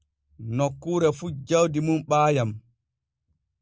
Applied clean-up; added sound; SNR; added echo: none; none; none; none.